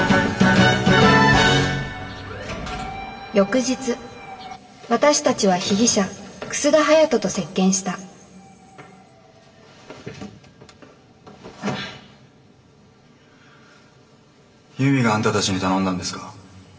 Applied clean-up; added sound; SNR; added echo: none; none; none; reverberation time 2.3 s.